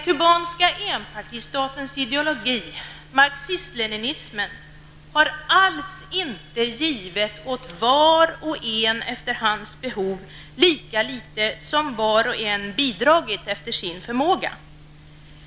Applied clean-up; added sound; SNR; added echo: none; none; none; none.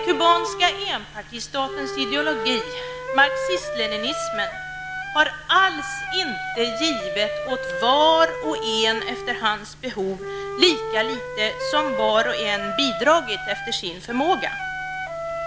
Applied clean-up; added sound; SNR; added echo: none; Wind instrument, woodwind instrument; 6 dB; none.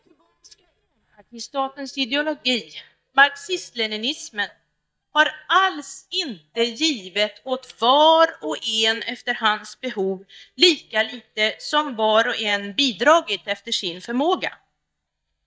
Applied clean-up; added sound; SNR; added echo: neural mask model DeepFilterNet 3.